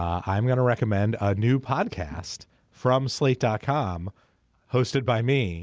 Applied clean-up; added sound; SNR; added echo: none; none; none; none.